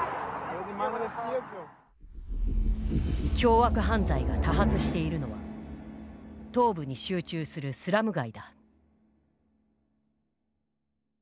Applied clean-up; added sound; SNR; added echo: none; none; none; none.